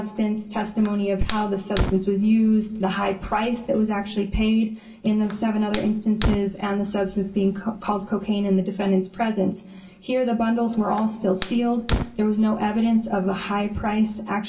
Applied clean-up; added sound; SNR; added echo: none; Fire; 9 dB; reverberation time 0.2 s.